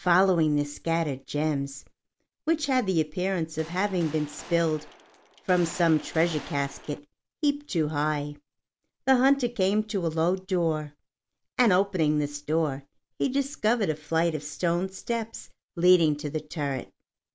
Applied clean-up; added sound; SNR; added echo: none; Gunshot, gunfire; 17 dB; none.